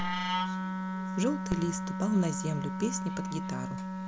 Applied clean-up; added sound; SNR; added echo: none; Wind instrument, woodwind instrument; 0 dB; none.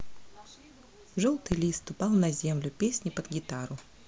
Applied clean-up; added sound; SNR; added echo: none; none; none; none.